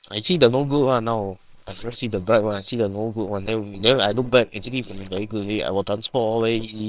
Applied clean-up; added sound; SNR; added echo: neural separator model SepFormer WHAMR!.